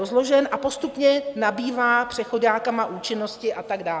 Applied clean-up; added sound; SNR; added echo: none; none; none; none.